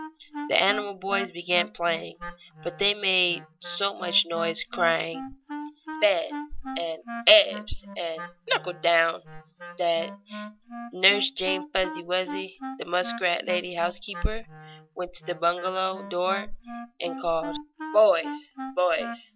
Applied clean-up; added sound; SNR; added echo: none; Wind instrument, woodwind instrument; 12 dB; none.